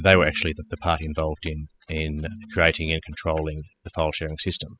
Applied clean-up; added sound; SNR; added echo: classical method spectral subtraction.